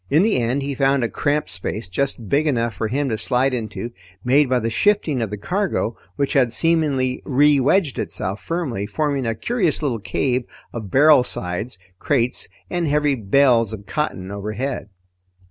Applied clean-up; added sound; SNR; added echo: none; none; none; none.